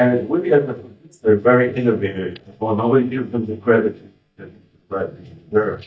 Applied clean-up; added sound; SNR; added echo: neural mask model DeepFilterNet 3.